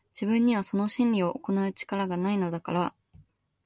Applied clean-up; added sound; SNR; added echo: none; none; none; none.